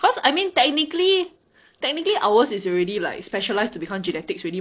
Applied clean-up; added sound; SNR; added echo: neural separator model SepFormer DNS4.